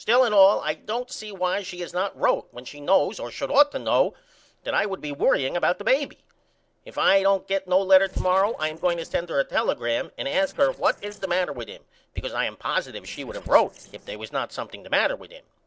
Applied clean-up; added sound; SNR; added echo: neural separator model SepFormer DNS4.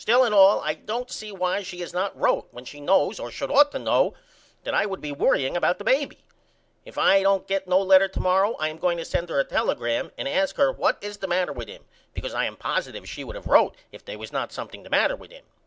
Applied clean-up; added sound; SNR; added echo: none; none; none; none.